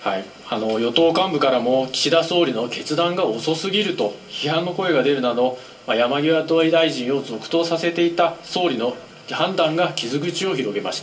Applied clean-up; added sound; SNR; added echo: none; none; none; reverberation time 0.2 s.